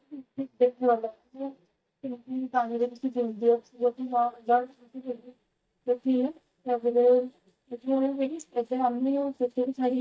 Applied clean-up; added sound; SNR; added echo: neural mask model DeepFilterNet 3.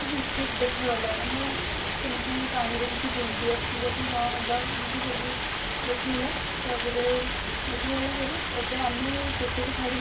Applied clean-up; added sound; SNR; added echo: none; Stream; -2 dB; reverberation time 0.3 s.